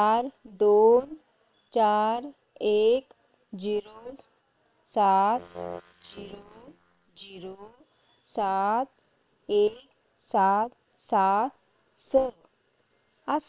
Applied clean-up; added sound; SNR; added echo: neural separator model SepFormer WHAM!.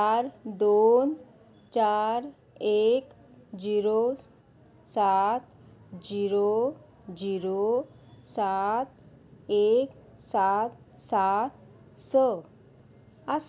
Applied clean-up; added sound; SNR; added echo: none; none; none; none.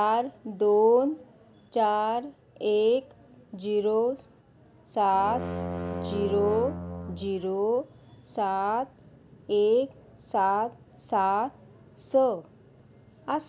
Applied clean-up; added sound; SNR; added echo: none; Brass instrument; 8 dB; none.